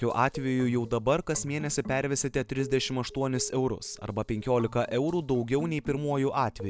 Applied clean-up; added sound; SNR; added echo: none; none; none; none.